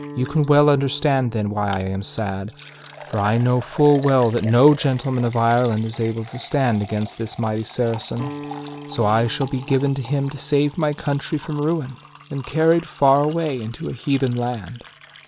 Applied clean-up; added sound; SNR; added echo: none; Guitar + Liquid; 18 dB; none.